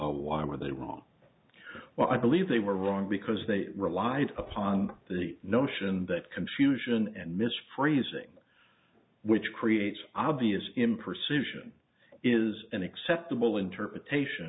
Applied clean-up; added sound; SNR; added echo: none; none; none; none.